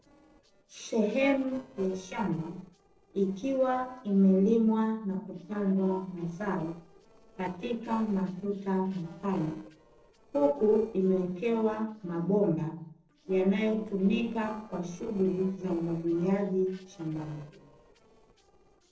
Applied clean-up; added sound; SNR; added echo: neural separator model SepFormer DNS4.